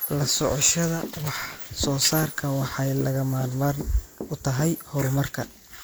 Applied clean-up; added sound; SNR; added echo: neural mask model Resemble Enhance denoiser.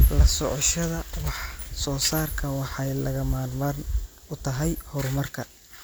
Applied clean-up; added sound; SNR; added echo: none; none; none; none.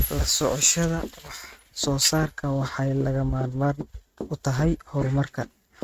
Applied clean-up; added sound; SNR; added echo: neural mask model RNNoise.